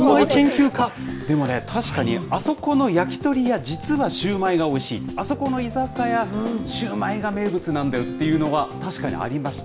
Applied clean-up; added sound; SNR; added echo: none; none; none; none.